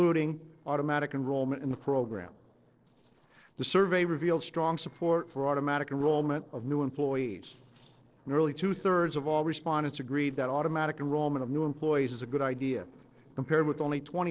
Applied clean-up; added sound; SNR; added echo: neural separator model SepFormer DNS4.